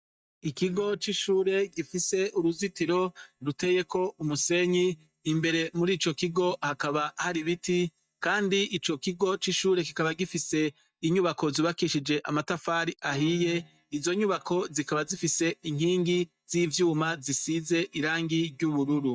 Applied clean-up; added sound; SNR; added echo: neural mask model DeepFilterNet 3.